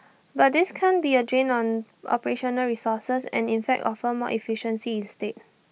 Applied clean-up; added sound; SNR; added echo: none; none; none; none.